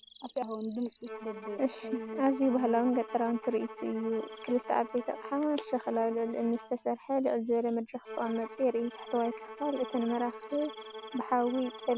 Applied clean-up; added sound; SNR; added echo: none; Bowed string instrument; 14 dB; none.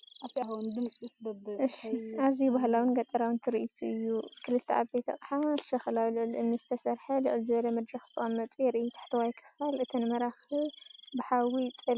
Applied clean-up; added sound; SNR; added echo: none; none; none; none.